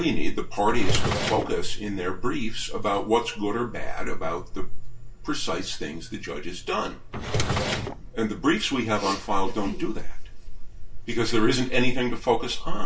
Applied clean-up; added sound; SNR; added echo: none; Drawer open or close; 5 dB; reverberation time 0.2 s.